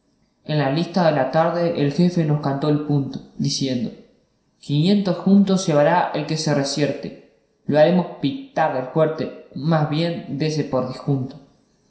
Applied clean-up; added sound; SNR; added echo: none; none; none; reverberation time 0.7 s.